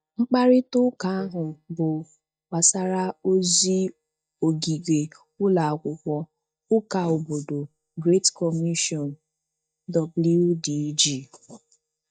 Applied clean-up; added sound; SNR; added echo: neural mask model DeepFilterNet 3.